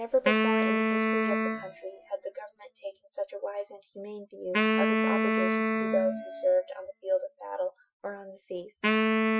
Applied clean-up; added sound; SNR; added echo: classical method Wiener filter.